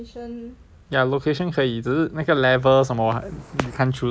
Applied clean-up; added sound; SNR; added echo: none; none; none; none.